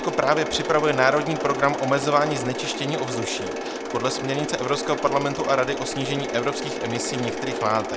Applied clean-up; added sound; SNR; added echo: none; Mechanisms; 5 dB; none.